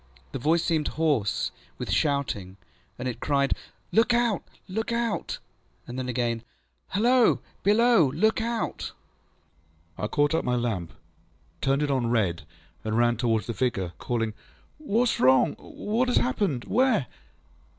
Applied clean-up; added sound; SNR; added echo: none; none; none; none.